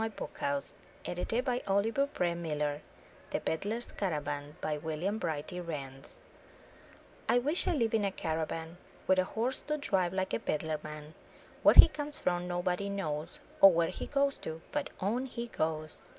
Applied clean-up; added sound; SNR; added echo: none; none; none; none.